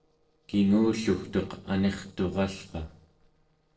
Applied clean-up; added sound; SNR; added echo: neural separator model SepFormer DNS4.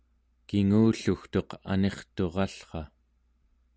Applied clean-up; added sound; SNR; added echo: none; none; none; none.